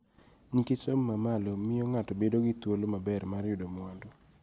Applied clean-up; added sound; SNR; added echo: none; none; none; none.